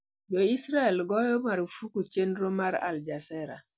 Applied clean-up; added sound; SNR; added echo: none; none; none; none.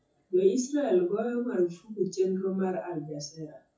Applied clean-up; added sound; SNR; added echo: classical method WPE with log-MMSE.